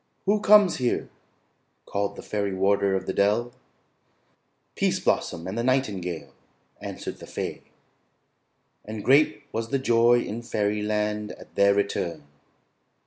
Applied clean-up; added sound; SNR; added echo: none; none; none; none.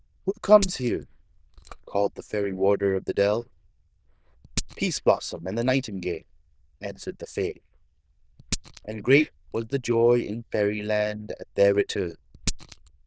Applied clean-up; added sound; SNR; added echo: neural diffusion model UNIVERSE++.